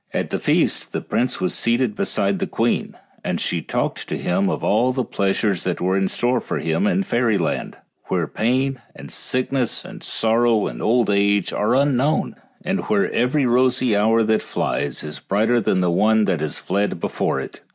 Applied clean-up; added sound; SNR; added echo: none; none; none; none.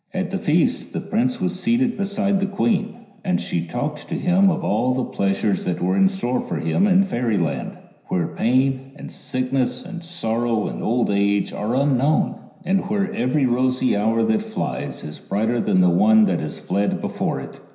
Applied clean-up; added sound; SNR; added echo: none; none; none; reverberation time 0.9 s.